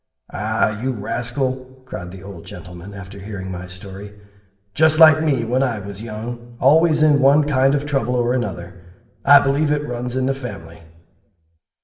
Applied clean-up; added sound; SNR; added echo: none; none; none; reverberation time 0.8 s.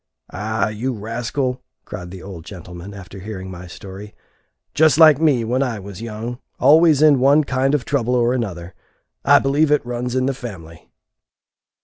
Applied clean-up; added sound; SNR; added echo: none; none; none; none.